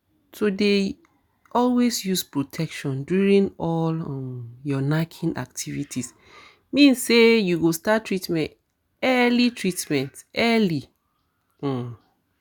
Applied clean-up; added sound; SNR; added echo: none; none; none; none.